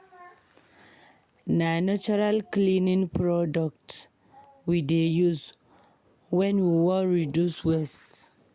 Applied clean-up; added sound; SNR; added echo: none; none; none; none.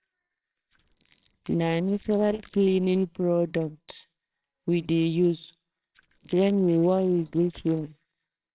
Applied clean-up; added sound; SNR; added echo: neural separator model SepFormer WHAMR!.